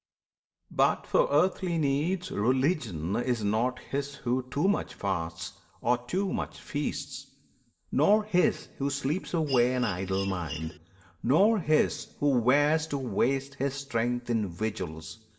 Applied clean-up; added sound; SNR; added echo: none; Mechanisms; 12 dB; reverberation time 0.6 s.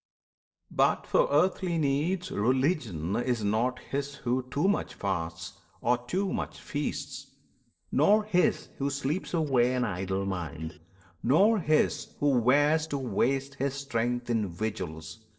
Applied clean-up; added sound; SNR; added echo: neural separator model SepFormer DNS4.